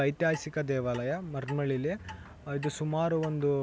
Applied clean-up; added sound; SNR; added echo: none; Clock; 18 dB; none.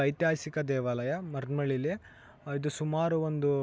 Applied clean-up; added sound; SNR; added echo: none; none; none; none.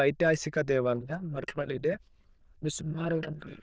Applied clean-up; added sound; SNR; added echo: neural diffusion model UNIVERSE++.